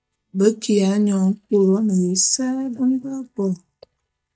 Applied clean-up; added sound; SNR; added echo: neural mask model DeepFilterNet 3.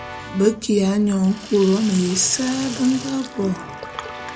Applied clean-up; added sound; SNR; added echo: none; Sink (filling or washing) / Water tap, faucet + Keyboard (musical) / Brass instrument; 13 dB; none.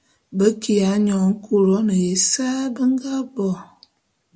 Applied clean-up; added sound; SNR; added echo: none; none; none; none.